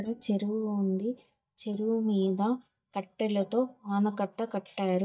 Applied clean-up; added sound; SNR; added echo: neural mask model DeepFilterNet 3.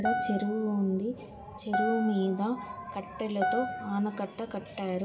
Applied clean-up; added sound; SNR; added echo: none; Piano; 5 dB; reverberation time 1.2 s.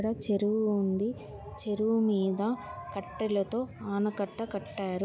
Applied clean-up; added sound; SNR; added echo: none; none; none; none.